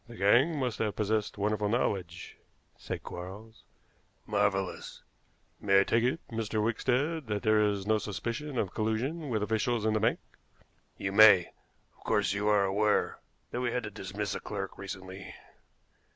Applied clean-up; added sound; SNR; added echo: none; none; none; none.